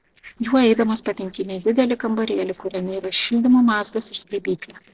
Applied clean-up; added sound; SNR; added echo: neural separator model SepFormer DNS4.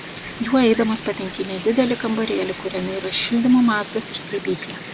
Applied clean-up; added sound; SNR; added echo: none; Wind; 13 dB; none.